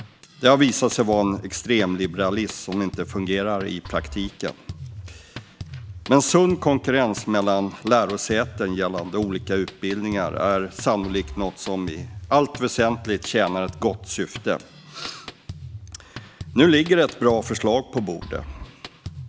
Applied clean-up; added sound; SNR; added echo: none; Drum kit; 15 dB; none.